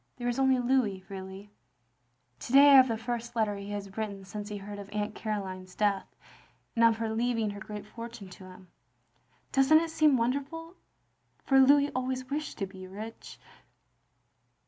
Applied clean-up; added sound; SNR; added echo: none; none; none; none.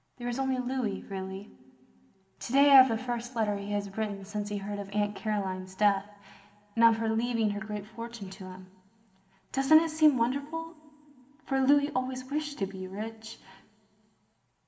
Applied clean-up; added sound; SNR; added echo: none; none; none; reverberation time 2.9 s.